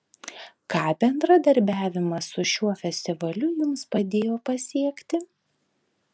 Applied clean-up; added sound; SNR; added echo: none; none; none; none.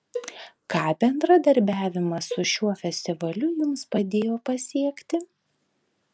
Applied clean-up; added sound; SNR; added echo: none; Cowbell; 15 dB; none.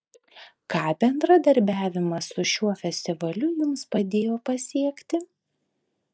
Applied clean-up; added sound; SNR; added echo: neural mask model DeepFilterNet 3.